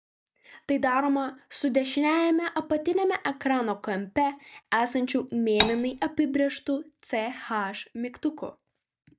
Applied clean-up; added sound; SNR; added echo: none; Cutlery, silverware; -2 dB; none.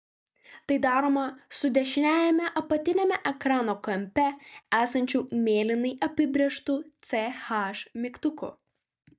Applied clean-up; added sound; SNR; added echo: none; none; none; none.